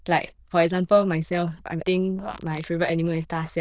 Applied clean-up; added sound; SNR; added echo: neural diffusion model UNIVERSE++.